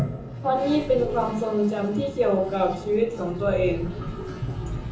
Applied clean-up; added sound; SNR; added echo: none; Toilet flush; 9 dB; reverberation time 0.6 s.